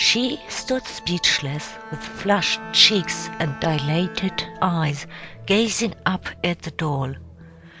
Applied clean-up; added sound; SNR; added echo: none; Musical instrument + Bowed string instrument; 15 dB; none.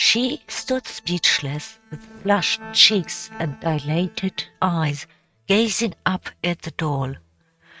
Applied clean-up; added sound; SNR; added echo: neural mask model RNNoise.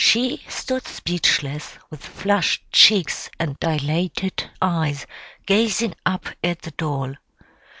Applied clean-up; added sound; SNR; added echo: none; none; none; none.